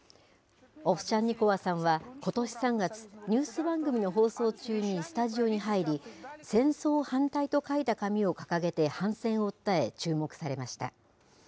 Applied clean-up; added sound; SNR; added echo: none; none; none; none.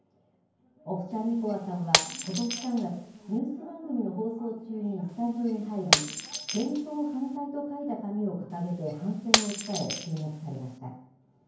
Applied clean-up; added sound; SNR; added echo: none; Shatter; 1 dB; reverberation time 0.9 s.